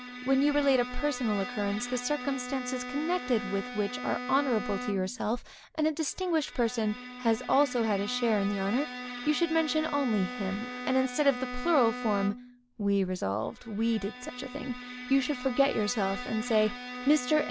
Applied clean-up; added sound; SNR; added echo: none; Bowed string instrument; 10 dB; none.